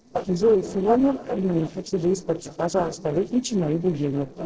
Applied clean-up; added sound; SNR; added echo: neural separator model SepFormer DNS4.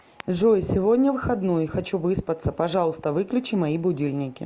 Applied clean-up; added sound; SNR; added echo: none; none; none; none.